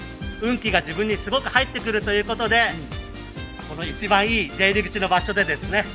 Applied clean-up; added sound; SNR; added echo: none; none; none; none.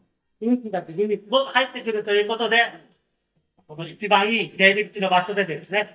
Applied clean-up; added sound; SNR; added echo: neural mask model DeepFilterNet 3.